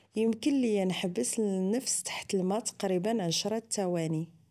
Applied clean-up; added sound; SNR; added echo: none; none; none; none.